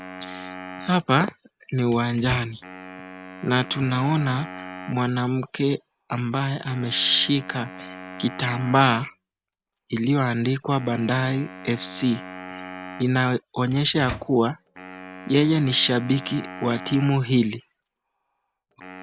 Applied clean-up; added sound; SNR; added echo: none; Wind instrument, woodwind instrument + Microwave oven; 16 dB; none.